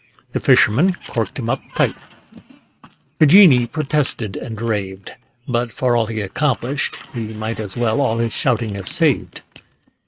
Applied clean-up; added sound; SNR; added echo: neural mask model RNNoise.